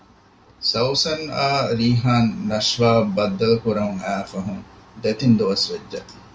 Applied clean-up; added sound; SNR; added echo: none; none; none; none.